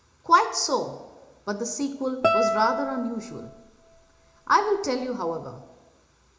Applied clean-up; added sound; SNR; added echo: none; Guitar; 3 dB; reverberation time 0.8 s.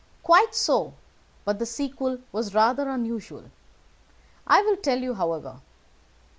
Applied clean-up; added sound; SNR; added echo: none; none; none; none.